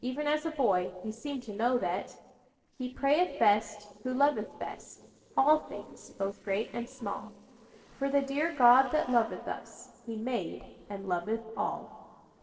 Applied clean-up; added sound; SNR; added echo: neural separator model SepFormer DNS4.